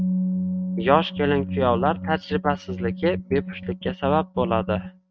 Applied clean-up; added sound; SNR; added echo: neural mask model RNNoise.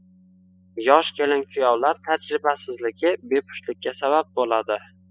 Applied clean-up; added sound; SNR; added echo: classical method spectral subtraction.